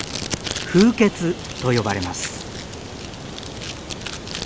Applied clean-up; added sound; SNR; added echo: none; Packing tape, duct tape; 10 dB; none.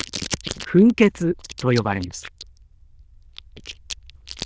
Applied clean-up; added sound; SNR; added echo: neural diffusion model UNIVERSE++.